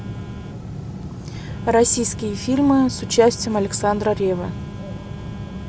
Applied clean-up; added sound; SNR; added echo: none; Telephone; 19 dB; none.